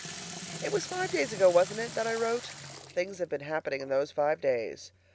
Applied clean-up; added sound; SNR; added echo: none; Sink (filling or washing) / Water tap, faucet; 13 dB; none.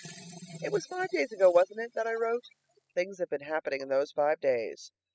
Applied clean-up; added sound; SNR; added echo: classical method spectral subtraction.